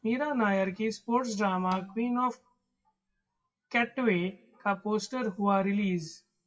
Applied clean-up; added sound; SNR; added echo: classical method WPE with log-MMSE.